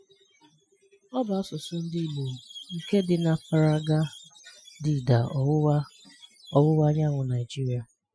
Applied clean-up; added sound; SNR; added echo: classical method Wiener filter.